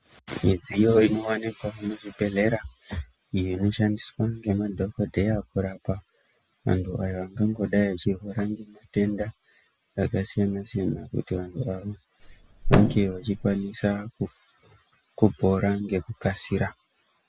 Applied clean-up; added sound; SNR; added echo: none; Thump, thud; -1 dB; none.